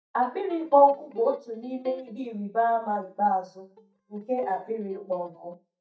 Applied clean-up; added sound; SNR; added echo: neural mask model DeepFilterNet 3.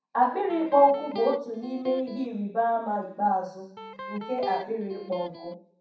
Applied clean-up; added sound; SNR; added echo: none; Electric guitar; 13 dB; reverberation time 0.7 s.